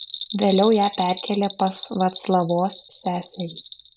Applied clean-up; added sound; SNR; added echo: none; Bell; 14 dB; none.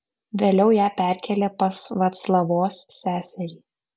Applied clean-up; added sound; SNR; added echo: none; none; none; none.